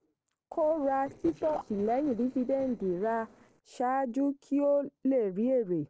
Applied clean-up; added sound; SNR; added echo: neural separator model SepFormer DNS4.